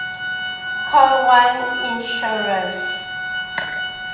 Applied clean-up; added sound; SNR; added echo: none; Organ; 5 dB; reverberation time 1.1 s.